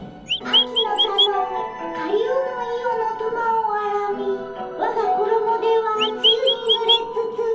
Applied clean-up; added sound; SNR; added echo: none; Chirp, tweet; -2 dB; reverberation time 0.6 s.